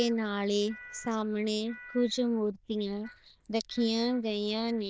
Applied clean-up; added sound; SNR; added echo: neural diffusion model UNIVERSE++.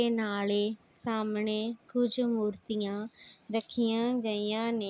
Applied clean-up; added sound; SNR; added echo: none; none; none; none.